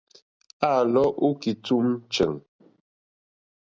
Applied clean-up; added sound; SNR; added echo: none; none; none; none.